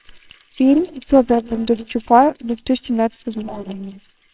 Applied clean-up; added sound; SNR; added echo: neural separator model SepFormer WHAMR!.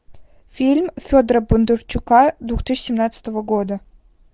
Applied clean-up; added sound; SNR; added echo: none; none; none; none.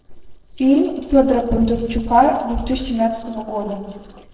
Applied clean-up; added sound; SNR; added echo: neural separator model SepFormer DNS4.